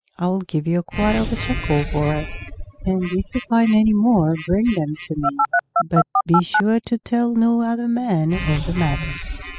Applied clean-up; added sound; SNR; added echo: classical method spectral subtraction.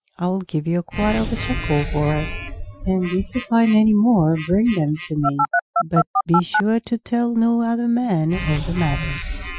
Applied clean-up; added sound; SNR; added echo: classical method Wiener filter.